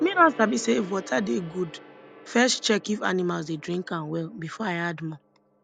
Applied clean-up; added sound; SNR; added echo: none; Gong; 19 dB; none.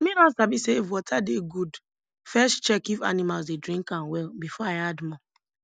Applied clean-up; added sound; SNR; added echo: none; none; none; none.